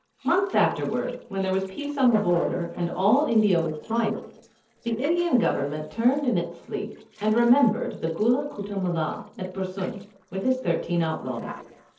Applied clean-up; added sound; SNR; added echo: neural separator model SepFormer DNS4.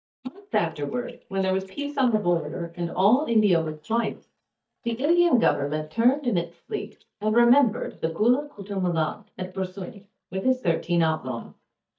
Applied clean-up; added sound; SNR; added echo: neural mask model DeepFilterNet 3.